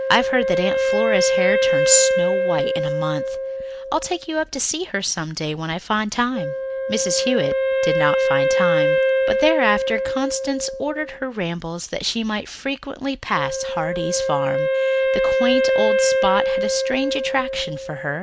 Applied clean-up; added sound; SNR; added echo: none; Wind instrument, woodwind instrument; -2 dB; none.